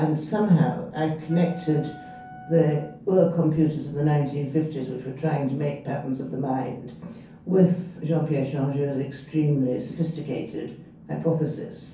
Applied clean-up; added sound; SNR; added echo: none; Wind instrument, woodwind instrument; 20 dB; reverberation time 0.6 s.